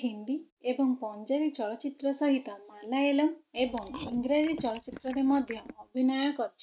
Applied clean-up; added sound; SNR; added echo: neural mask model RNNoise.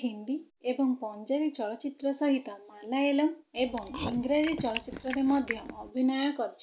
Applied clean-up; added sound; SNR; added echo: none; Chewing, mastication; 10 dB; none.